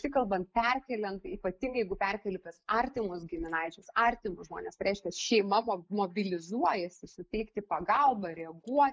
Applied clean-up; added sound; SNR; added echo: neural mask model Resemble Enhance denoiser.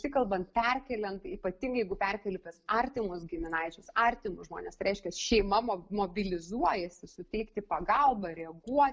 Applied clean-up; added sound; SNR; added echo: none; none; none; none.